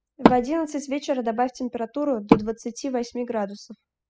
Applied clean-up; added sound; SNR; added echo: classical method spectral subtraction.